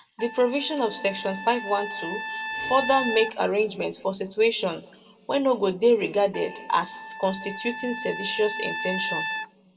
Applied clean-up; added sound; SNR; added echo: none; Trumpet; 8 dB; reverberation time 1.4 s.